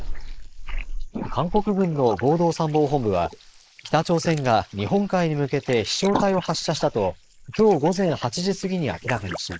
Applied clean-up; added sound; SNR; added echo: neural mask model Resemble Enhance denoiser.